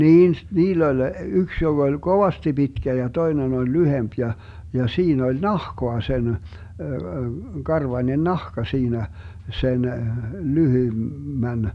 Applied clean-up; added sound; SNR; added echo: none; none; none; none.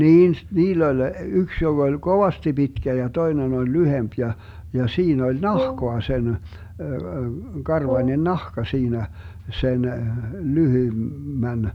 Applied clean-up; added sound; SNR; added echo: none; Brass instrument; 9 dB; none.